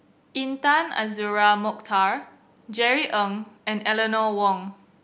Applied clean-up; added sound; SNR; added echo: none; none; none; none.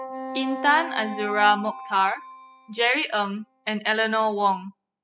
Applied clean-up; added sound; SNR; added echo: classical method spectral subtraction.